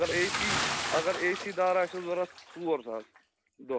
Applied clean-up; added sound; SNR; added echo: none; Bathtub (filling or washing) / Splash, splatter; 5 dB; none.